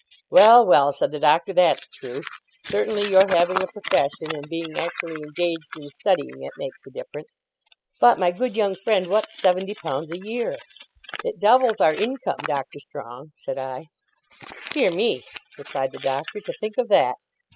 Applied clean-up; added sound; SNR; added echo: classical method spectral subtraction.